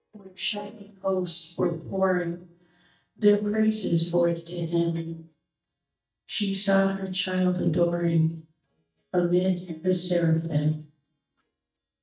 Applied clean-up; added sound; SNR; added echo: neural mask model DeepFilterNet 3.